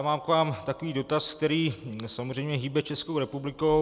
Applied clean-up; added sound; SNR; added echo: none; none; none; none.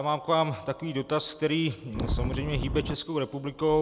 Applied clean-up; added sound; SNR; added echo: none; Wind; 2 dB; none.